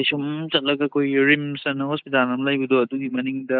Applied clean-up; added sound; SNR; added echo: neural mask model Resemble Enhance denoiser.